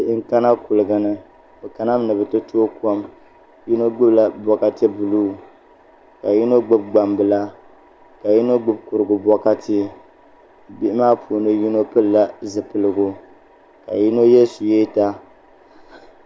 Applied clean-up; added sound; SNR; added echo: none; none; none; none.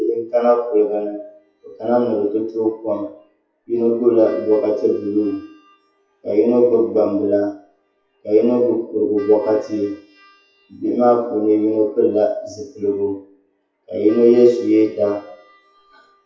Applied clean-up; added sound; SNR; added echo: classical method WPE with log-MMSE.